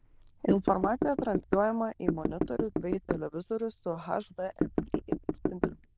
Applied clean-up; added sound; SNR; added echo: neural diffusion model UNIVERSE++.